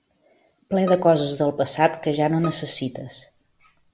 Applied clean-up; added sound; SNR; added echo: none; Bowed string instrument; 18 dB; none.